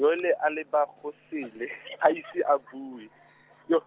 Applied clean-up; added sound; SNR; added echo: none; none; none; none.